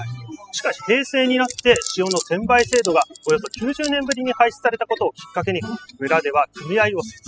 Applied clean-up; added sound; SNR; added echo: classical method spectral subtraction.